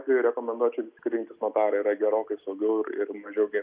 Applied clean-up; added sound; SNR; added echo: none; none; none; none.